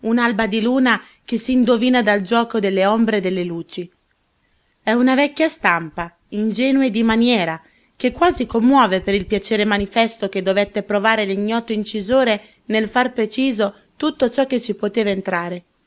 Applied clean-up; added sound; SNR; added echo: none; none; none; none.